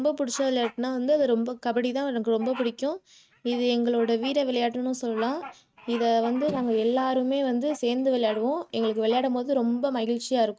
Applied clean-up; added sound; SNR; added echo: neural mask model RNNoise.